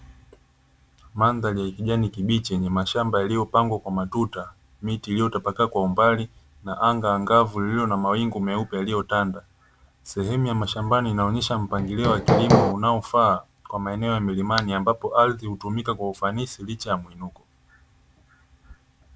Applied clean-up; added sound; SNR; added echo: none; Hammer; -4 dB; none.